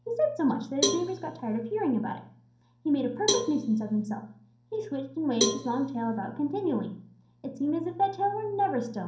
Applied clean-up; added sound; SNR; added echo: none; Cowbell; 5 dB; reverberation time 0.6 s.